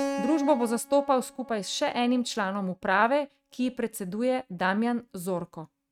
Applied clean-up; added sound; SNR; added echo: neural mask model RNNoise.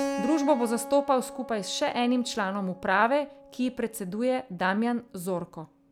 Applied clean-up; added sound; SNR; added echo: none; Keyboard (musical); 12 dB; none.